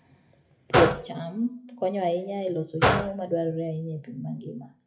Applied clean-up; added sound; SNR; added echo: classical method WPE with log-MMSE.